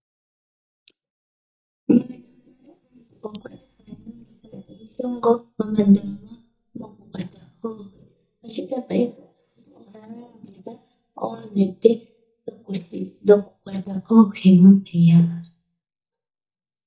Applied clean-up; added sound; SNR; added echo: neural mask model DeepFilterNet 3.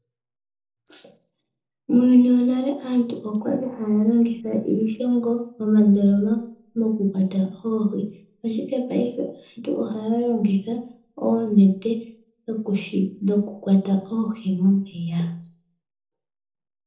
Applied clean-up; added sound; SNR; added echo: neural separator model SepFormer DNS4.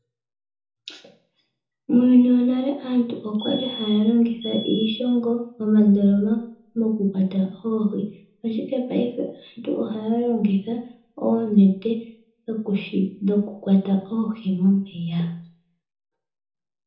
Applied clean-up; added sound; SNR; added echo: none; Alarm; 13 dB; reverberation time 0.6 s.